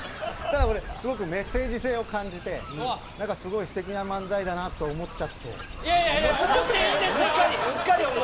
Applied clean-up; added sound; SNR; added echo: none; Fowl; 9 dB; none.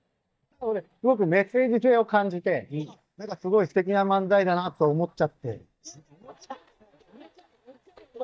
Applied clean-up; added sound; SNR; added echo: neural mask model DeepFilterNet 3.